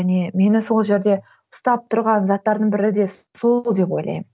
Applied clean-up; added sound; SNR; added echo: none; none; none; none.